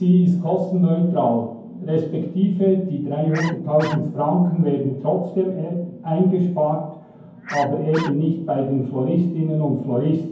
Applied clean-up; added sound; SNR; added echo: none; Bark; 14 dB; reverberation time 0.9 s.